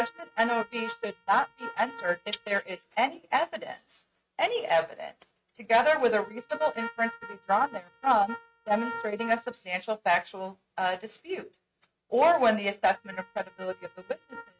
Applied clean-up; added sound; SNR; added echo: neural mask model RNNoise.